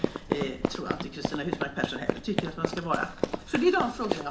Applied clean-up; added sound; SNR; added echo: none; Run; 1 dB; reverberation time 1.9 s.